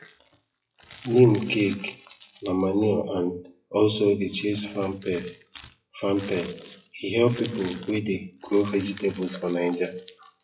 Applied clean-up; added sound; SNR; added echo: classical method WPE with log-MMSE.